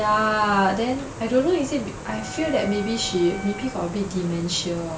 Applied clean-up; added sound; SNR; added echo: none; Wind instrument, woodwind instrument; 15 dB; none.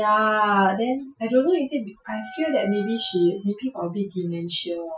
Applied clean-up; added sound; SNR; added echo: classical method Wiener filter.